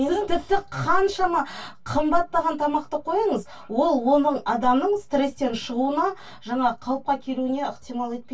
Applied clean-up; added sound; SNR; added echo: none; none; none; reverberation time 0.1 s.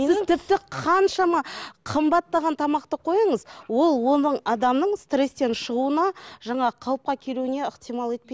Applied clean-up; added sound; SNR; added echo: none; none; none; none.